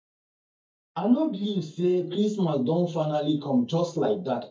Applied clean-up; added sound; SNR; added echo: neural mask model DeepFilterNet 3.